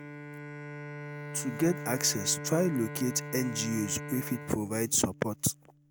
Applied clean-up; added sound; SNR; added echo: none; Bowed string instrument; 9 dB; none.